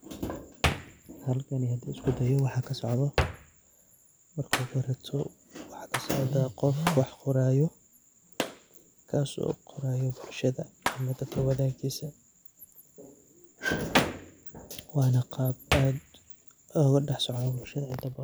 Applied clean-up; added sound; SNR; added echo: none; Hands; 8 dB; none.